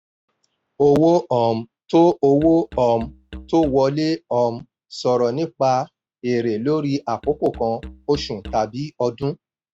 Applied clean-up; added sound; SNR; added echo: neural mask model RNNoise.